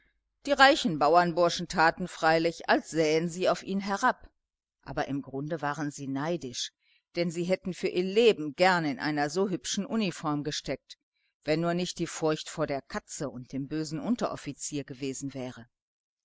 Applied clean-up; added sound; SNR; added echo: neural mask model Resemble Enhance denoiser.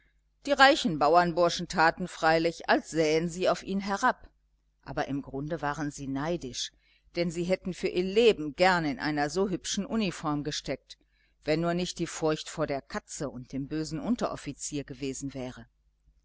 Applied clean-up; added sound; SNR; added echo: none; none; none; none.